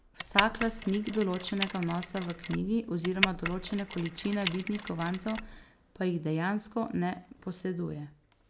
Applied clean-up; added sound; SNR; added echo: none; Mechanisms; 3 dB; none.